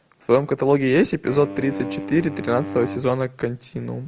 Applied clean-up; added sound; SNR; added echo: none; Wind instrument, woodwind instrument; 11 dB; none.